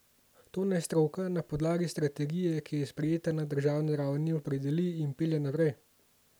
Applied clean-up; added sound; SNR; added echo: none; none; none; none.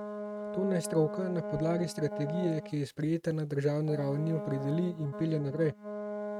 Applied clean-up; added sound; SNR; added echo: neural mask model RNNoise.